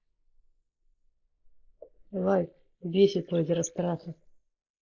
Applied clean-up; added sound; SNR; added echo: neural mask model Resemble Enhance denoiser.